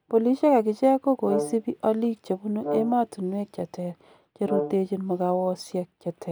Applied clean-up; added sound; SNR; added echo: none; Brass instrument; 8 dB; none.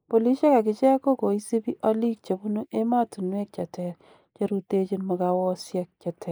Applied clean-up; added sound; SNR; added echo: neural mask model Resemble Enhance denoiser.